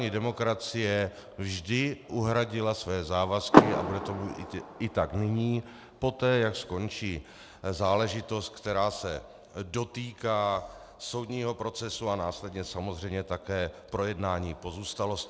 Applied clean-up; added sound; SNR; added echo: none; Car; -2 dB; none.